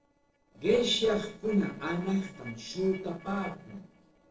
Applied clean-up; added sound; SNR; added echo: neural separator model SepFormer DNS4.